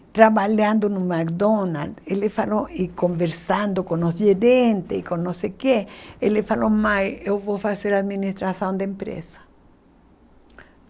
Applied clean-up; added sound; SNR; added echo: none; none; none; none.